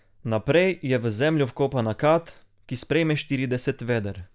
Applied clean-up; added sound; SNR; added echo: none; none; none; none.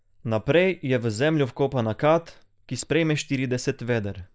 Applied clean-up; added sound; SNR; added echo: neural mask model DeepFilterNet 3.